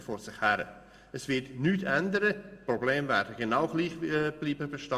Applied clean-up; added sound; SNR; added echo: none; none; none; reverberation time 1.1 s.